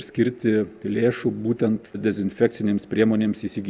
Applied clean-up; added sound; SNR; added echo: none; none; none; none.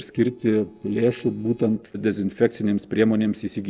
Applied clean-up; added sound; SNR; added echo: neural separator model SepFormer DNS4.